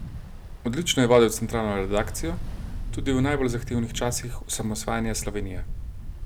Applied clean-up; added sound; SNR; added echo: none; Ocean; 7 dB; none.